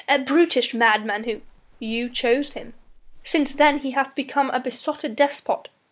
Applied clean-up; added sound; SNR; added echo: neural mask model Resemble Enhance denoiser.